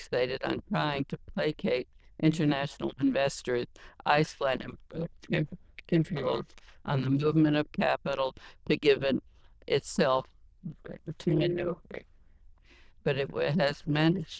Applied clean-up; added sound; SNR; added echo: neural diffusion model UNIVERSE++.